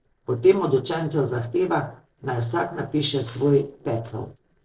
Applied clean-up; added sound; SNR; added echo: neural separator model SepFormer DNS4.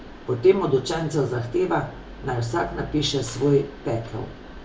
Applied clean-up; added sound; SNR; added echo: none; Mechanisms; 18 dB; reverberation time 0.1 s.